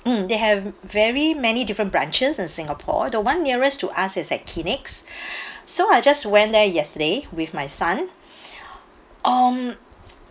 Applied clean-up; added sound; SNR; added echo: none; none; none; none.